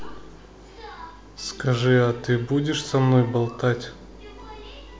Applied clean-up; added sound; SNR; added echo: none; none; none; none.